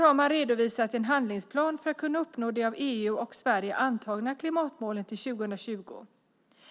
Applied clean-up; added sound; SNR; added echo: none; none; none; none.